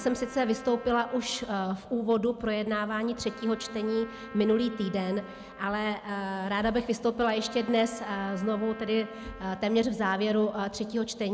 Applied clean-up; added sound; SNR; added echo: none; Trumpet; 19 dB; none.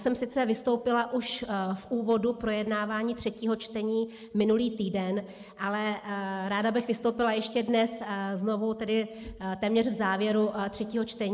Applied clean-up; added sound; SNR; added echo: neural mask model Resemble Enhance denoiser.